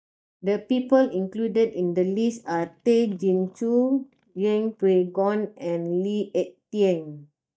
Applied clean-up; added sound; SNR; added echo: neural mask model DeepFilterNet 3.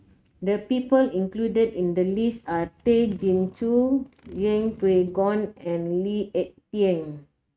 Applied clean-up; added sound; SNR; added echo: neural mask model RNNoise.